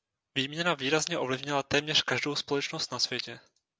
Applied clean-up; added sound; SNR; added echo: none; none; none; none.